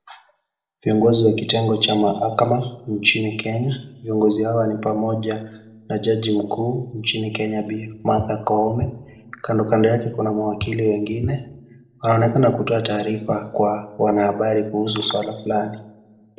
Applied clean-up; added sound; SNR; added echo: neural separator model SepFormer DNS4.